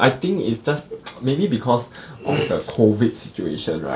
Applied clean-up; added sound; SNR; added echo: none; none; none; none.